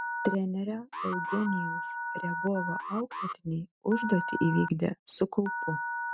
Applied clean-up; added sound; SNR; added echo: neural mask model RNNoise.